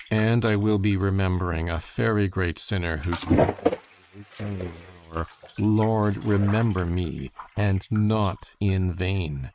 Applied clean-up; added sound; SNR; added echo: neural mask model RNNoise.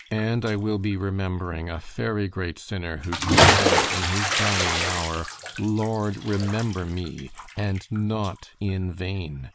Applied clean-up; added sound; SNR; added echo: none; Bathtub (filling or washing) / Splash, splatter; 0 dB; none.